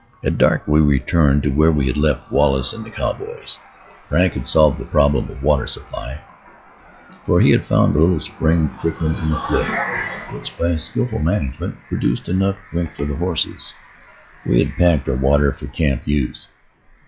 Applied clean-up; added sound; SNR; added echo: classical method log-MMSE.